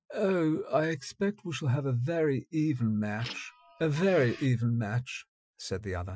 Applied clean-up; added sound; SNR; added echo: classical method Wiener filter.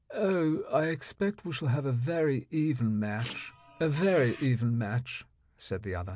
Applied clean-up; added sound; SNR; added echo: none; Printer; 15 dB; none.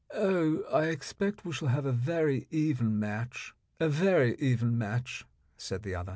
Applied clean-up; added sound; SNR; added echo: none; none; none; none.